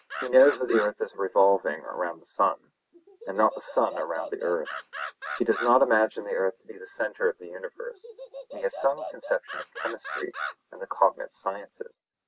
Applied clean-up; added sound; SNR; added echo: neural mask model Resemble Enhance denoiser.